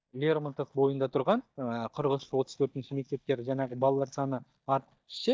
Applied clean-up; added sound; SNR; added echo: neural mask model DeepFilterNet 3.